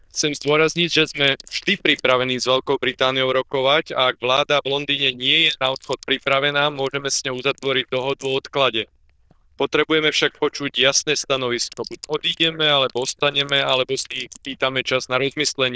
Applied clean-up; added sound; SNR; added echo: neural diffusion model UNIVERSE++.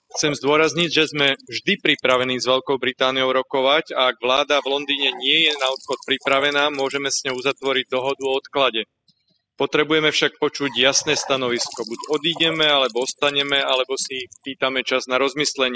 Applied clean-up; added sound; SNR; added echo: classical method spectral subtraction.